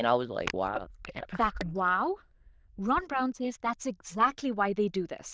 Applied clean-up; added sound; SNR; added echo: neural diffusion model UNIVERSE++.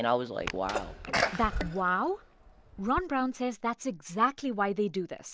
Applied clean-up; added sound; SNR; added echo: none; Sneeze; 4 dB; none.